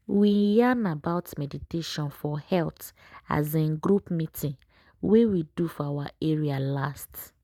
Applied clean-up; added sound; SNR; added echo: none; none; none; none.